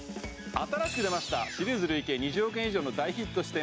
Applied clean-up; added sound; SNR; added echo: none; none; none; none.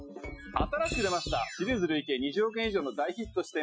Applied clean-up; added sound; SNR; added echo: classical method Wiener filter.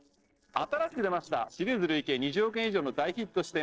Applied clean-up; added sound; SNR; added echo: neural separator model SepFormer DNS4.